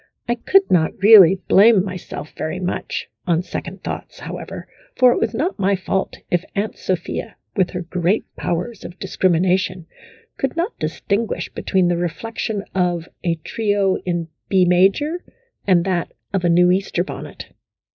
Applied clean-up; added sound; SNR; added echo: neural mask model Resemble Enhance denoiser.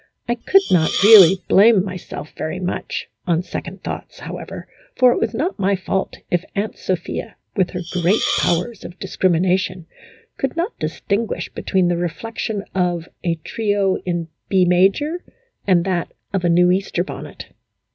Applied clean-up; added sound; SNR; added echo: none; Hiss; 6 dB; none.